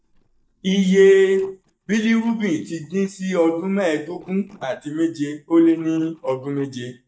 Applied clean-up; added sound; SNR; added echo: neural mask model DeepFilterNet 3.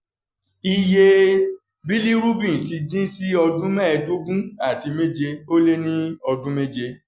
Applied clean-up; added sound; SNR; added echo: none; none; none; none.